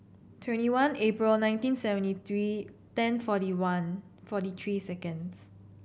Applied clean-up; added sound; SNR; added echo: none; none; none; none.